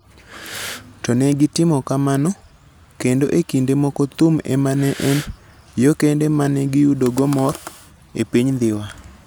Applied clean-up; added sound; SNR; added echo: none; Breathing; 15 dB; none.